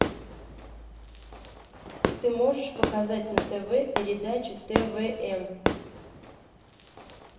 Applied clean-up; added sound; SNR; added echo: none; Fireworks; 2 dB; reverberation time 0.9 s.